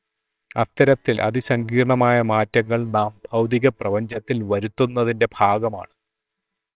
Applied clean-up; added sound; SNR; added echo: neural separator model SepFormer WHAMR!.